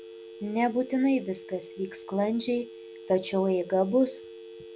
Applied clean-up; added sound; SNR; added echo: none; Telephone; 16 dB; none.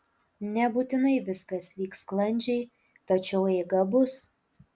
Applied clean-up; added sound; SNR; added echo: none; none; none; none.